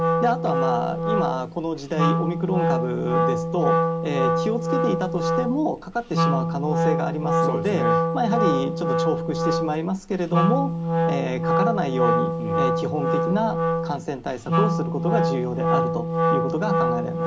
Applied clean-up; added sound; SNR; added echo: none; Wind instrument, woodwind instrument; -4 dB; reverberation time 0.3 s.